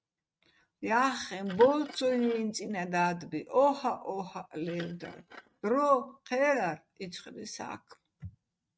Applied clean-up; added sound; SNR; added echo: neural mask model RNNoise.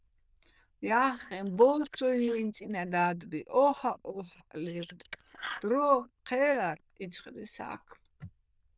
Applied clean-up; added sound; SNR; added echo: neural diffusion model UNIVERSE++.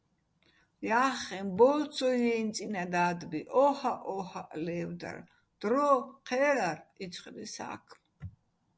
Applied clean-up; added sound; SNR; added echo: none; none; none; none.